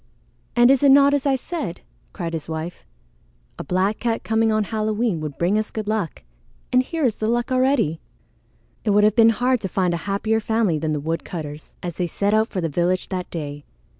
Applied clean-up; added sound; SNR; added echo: none; none; none; none.